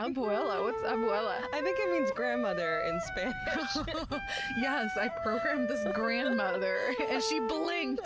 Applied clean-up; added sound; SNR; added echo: none; Wind instrument, woodwind instrument; 2 dB; none.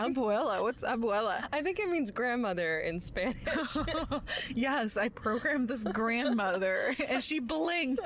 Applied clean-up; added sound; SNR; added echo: none; none; none; none.